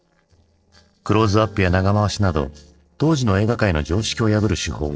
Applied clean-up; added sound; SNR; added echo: neural separator model SepFormer DNS4.